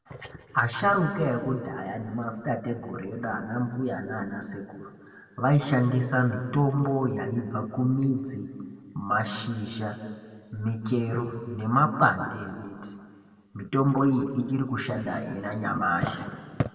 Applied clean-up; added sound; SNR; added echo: none; none; none; reverberation time 1.8 s.